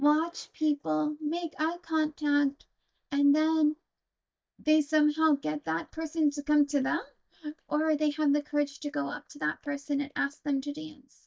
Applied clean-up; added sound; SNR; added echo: neural mask model DeepFilterNet 3.